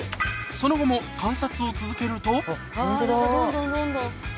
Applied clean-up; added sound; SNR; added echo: none; none; none; none.